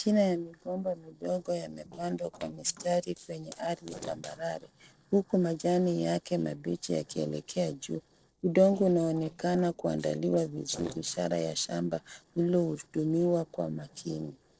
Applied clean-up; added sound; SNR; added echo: neural separator model SepFormer DNS4.